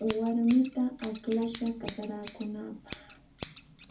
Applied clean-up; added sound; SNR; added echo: none; Scissors; 4 dB; reverberation time 0.3 s.